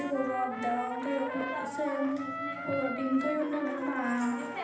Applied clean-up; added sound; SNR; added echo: none; Trumpet; 7 dB; reverberation time 0.9 s.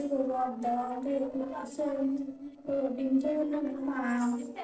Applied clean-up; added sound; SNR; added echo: neural separator model SepFormer DNS4.